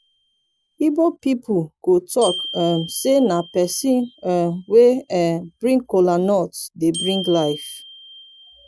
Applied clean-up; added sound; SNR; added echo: none; Glockenspiel; 16 dB; none.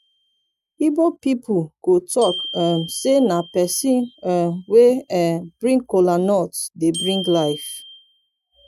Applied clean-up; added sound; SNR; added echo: neural mask model RNNoise.